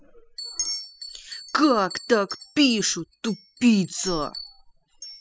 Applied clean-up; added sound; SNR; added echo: classical method spectral subtraction.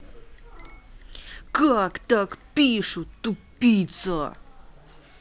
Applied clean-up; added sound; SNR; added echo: none; Chink, clink + Bell; 11 dB; none.